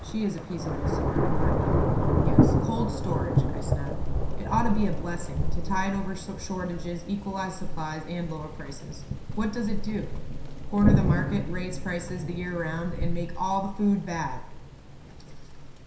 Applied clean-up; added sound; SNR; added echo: none; Thunder / Rain; -4 dB; reverberation time 0.7 s.